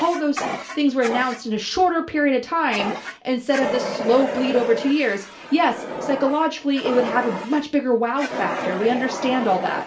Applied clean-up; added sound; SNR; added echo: none; Fire; 8 dB; reverberation time 0.3 s.